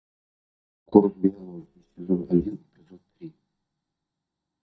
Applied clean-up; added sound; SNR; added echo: neural mask model DeepFilterNet 3.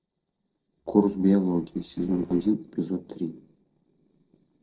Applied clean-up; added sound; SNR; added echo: neural separator model SepFormer DNS4.